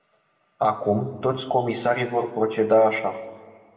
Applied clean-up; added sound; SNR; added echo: none; none; none; reverberation time 1.4 s.